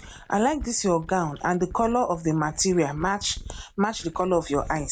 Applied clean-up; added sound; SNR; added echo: none; Glass; 16 dB; none.